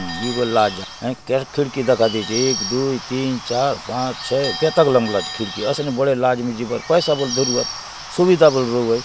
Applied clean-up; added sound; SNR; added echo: none; Bird / Bell; 11 dB; none.